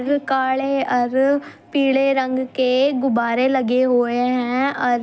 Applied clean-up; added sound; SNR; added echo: none; none; none; none.